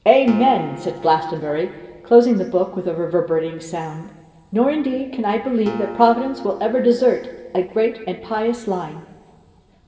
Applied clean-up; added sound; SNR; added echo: none; Acoustic guitar; 18 dB; reverberation time 1.7 s.